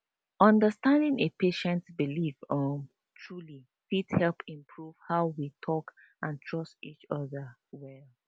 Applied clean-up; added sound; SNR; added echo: none; none; none; none.